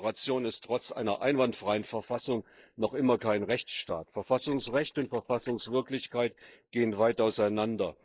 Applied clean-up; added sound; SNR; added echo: neural mask model Resemble Enhance denoiser.